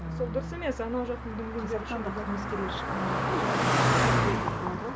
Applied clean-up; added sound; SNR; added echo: none; Car passing by; -5 dB; none.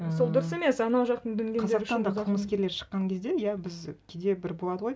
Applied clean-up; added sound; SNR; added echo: none; none; none; none.